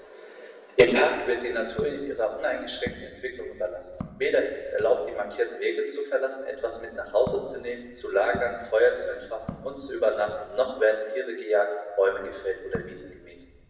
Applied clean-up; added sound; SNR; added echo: none; Walk, footsteps; 19 dB; reverberation time 1.2 s.